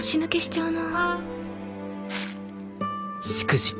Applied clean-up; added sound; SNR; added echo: none; Wind instrument, woodwind instrument; 3 dB; none.